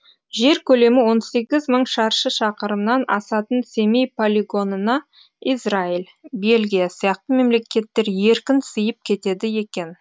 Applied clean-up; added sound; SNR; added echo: none; none; none; none.